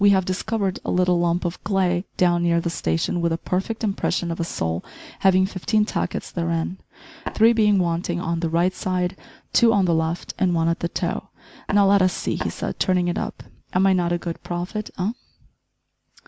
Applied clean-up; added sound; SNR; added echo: none; Tap; 11 dB; none.